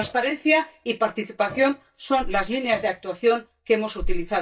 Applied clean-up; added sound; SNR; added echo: neural mask model DeepFilterNet 3.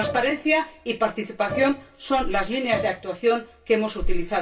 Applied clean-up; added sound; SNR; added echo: none; Bowed string instrument; 12 dB; reverberation time 0.2 s.